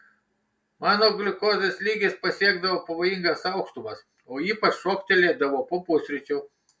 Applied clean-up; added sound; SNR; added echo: none; none; none; none.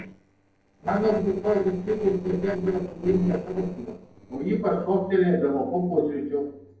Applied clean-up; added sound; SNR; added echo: neural separator model SepFormer DNS4.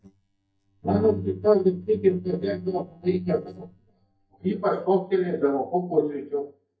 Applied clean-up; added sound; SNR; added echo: neural mask model DeepFilterNet 3.